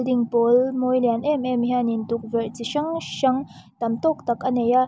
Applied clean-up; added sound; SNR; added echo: none; none; none; none.